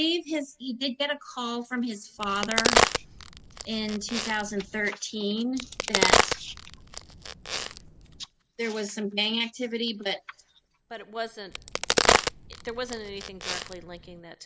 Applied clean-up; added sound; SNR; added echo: none; Crack; -5 dB; none.